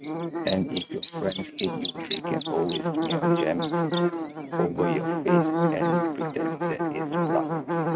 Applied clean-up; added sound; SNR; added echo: neural mask model RNNoise.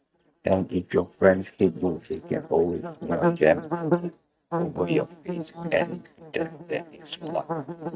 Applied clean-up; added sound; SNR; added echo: neural mask model DeepFilterNet 3.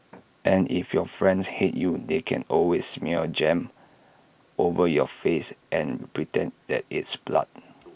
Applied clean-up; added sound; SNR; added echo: none; none; none; none.